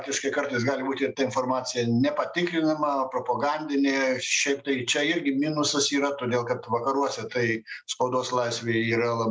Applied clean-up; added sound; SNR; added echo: none; none; none; none.